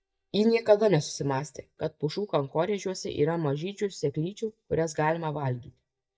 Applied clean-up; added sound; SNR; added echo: neural mask model DeepFilterNet 3.